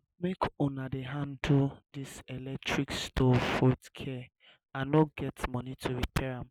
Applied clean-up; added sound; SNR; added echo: none; none; none; none.